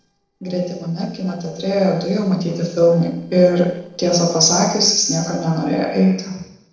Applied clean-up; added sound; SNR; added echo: neural separator model SepFormer DNS4.